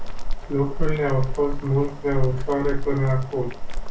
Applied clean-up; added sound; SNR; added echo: none; Boiling; -1 dB; reverberation time 0.2 s.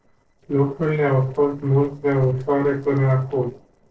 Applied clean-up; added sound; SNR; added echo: neural separator model SepFormer DNS4.